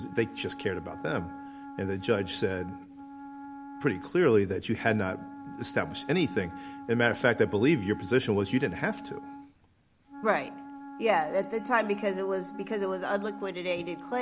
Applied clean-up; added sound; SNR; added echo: none; Wind instrument, woodwind instrument; 14 dB; none.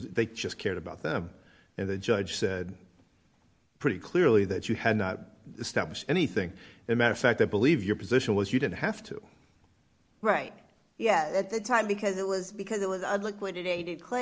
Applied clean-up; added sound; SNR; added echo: none; none; none; none.